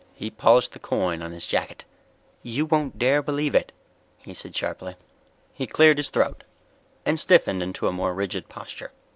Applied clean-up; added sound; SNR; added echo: none; none; none; none.